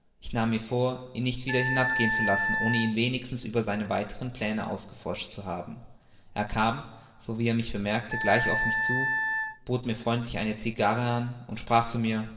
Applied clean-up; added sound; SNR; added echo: none; Wind instrument, woodwind instrument; 1 dB; reverberation time 1.6 s.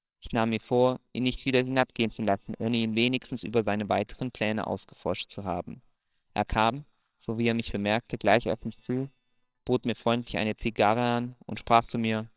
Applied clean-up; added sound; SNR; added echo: neural separator model SepFormer WHAMR!.